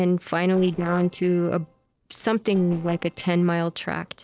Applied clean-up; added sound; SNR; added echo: neural separator model SepFormer DNS4.